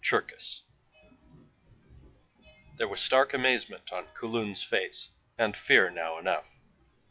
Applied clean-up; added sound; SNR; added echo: classical method log-MMSE.